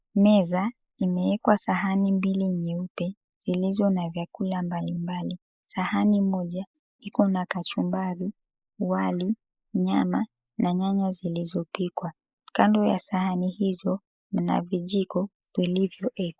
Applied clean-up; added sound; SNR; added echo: neural mask model Resemble Enhance denoiser.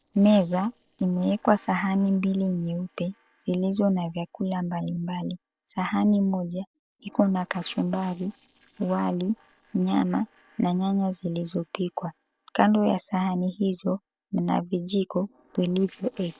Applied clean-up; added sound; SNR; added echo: neural separator model SepFormer DNS4.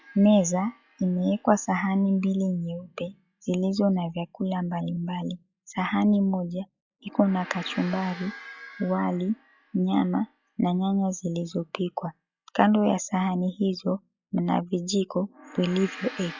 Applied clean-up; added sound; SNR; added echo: classical method log-MMSE.